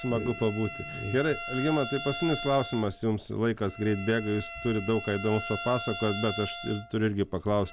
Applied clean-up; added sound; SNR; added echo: none; Bowed string instrument; 10 dB; none.